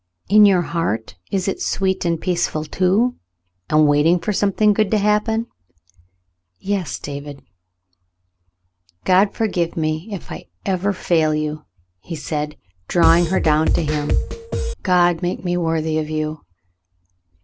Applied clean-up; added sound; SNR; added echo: none; Drum kit; -1 dB; none.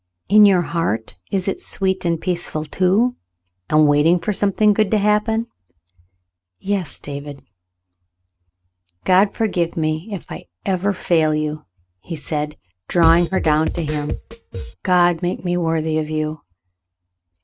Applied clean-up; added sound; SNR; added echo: neural mask model RNNoise.